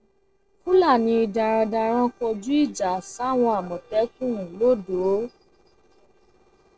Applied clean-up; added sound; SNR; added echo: neural separator model SepFormer DNS4.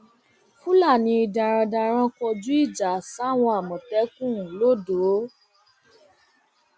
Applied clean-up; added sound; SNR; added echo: none; none; none; none.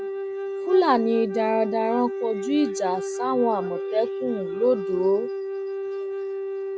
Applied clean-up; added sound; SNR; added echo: none; Wind instrument, woodwind instrument; 4 dB; none.